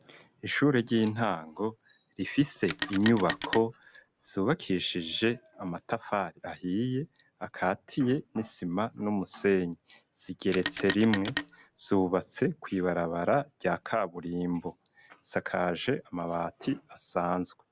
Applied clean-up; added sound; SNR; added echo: none; Telephone; 7 dB; none.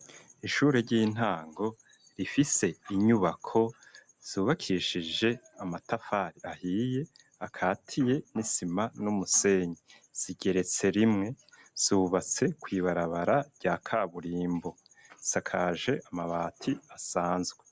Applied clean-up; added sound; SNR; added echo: none; none; none; none.